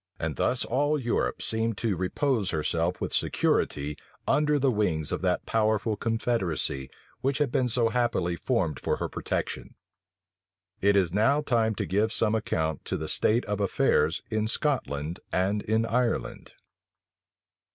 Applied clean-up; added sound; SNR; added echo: none; none; none; none.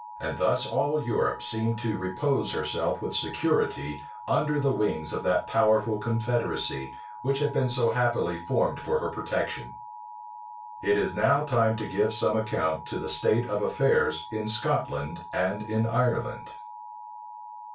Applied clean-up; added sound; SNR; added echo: none; Alarm; 14 dB; reverberation time 0.2 s.